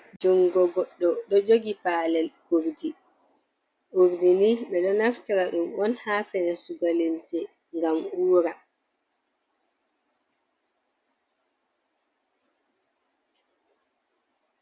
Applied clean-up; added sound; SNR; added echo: none; none; none; none.